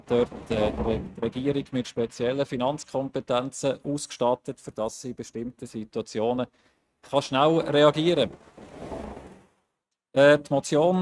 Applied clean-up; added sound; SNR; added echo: neural mask model RNNoise.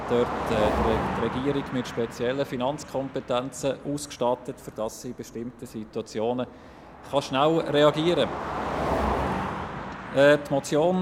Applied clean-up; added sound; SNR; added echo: none; Car passing by; 6 dB; none.